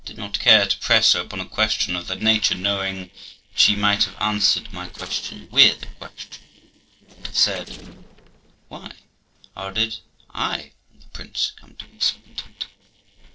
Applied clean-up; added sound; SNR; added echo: neural separator model SepFormer DNS4.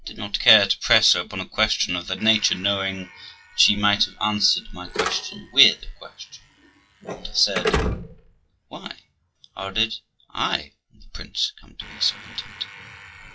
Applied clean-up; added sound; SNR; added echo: classical method WPE with log-MMSE.